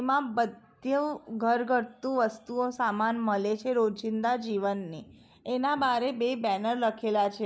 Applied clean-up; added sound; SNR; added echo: none; none; none; none.